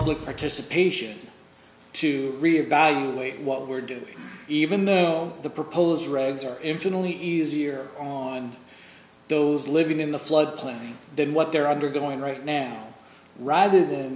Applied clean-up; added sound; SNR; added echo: none; none; none; none.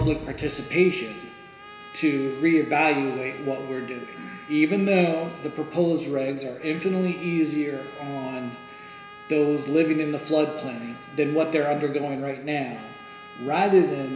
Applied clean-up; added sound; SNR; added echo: none; Trumpet; 20 dB; reverberation time 1.4 s.